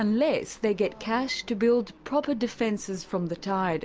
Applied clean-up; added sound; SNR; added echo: none; none; none; none.